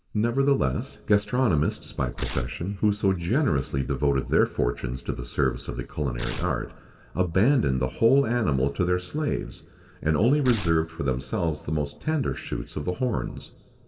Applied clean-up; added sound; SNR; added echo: none; Tearing; 9 dB; reverberation time 1.8 s.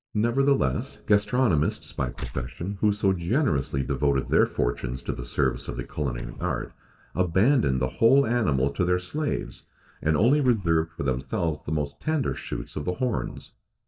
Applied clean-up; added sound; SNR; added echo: neural mask model DeepFilterNet 3.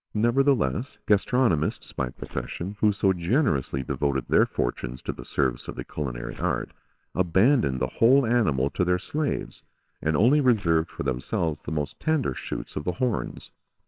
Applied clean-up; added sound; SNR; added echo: neural separator model SepFormer WHAMR!.